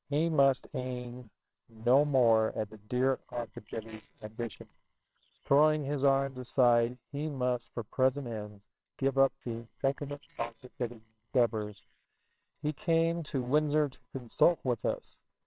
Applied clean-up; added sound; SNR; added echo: neural separator model SepFormer WHAMR!.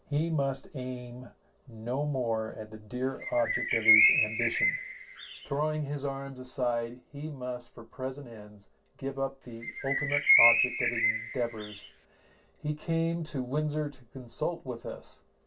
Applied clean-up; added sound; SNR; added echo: none; Bird; -5 dB; reverberation time 0.1 s.